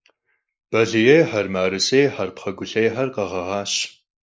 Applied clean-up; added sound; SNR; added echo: neural mask model Resemble Enhance denoiser.